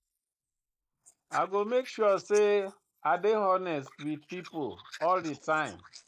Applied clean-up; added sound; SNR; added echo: neural mask model Resemble Enhance denoiser.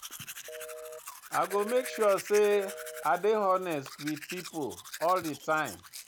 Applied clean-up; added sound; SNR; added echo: none; Telephone + Domestic sounds, home sounds; 13 dB; none.